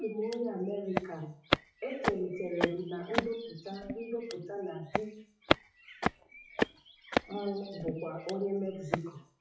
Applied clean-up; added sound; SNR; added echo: classical method WPE with log-MMSE.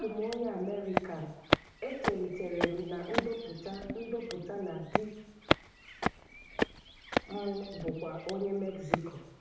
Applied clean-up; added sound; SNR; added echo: none; Walk, footsteps; -2 dB; reverberation time 0.8 s.